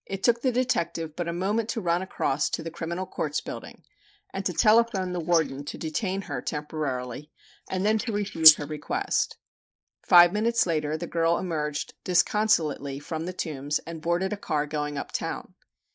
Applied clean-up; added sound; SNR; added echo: neural mask model Resemble Enhance denoiser.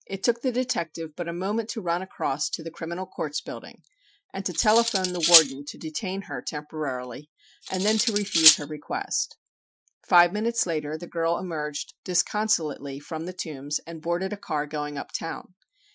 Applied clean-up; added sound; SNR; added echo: classical method Wiener filter.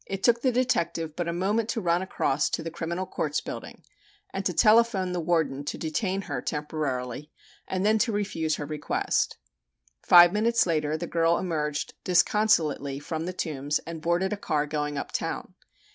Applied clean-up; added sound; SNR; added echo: none; none; none; none.